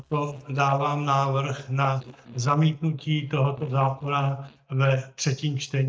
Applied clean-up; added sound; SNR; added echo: neural mask model DeepFilterNet 3.